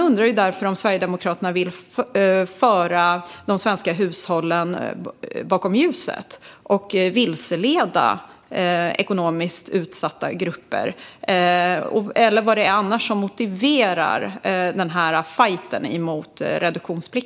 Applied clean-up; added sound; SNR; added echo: none; none; none; none.